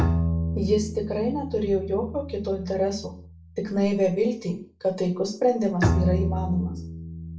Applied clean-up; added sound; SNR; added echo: none; Bowed string instrument; 3 dB; reverberation time 0.3 s.